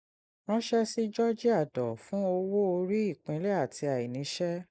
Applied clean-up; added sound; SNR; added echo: neural mask model Resemble Enhance denoiser.